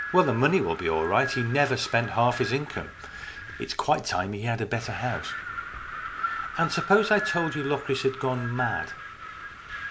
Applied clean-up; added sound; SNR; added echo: none; Wind; 9 dB; none.